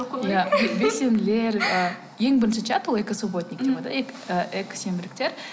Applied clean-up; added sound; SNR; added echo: none; none; none; none.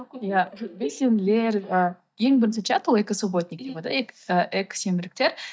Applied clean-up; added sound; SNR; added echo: neural mask model DeepFilterNet 3.